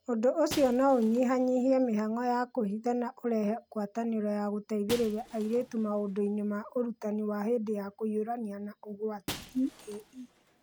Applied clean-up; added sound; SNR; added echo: none; Shatter; 19 dB; none.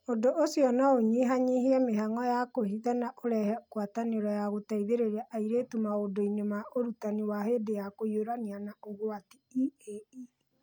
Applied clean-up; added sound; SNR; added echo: none; none; none; none.